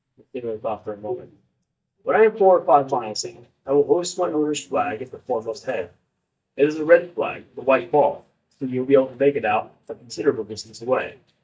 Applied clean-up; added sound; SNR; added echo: neural mask model DeepFilterNet 3.